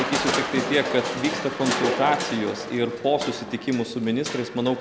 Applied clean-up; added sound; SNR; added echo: none; Crushing; 4 dB; none.